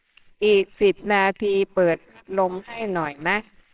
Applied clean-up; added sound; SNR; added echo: neural separator model SepFormer WHAMR!.